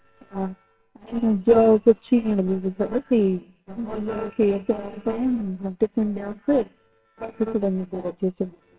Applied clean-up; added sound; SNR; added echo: neural separator model SepFormer WHAMR!.